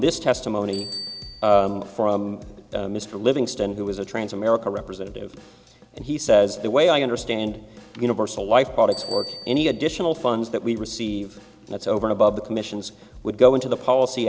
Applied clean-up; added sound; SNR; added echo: none; Bicycle bell + Drum / Drum kit; 19 dB; none.